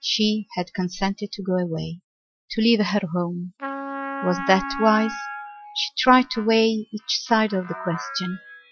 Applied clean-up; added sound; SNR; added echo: classical method Wiener filter.